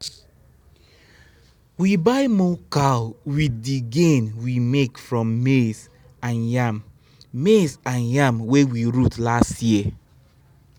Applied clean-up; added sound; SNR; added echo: none; none; none; none.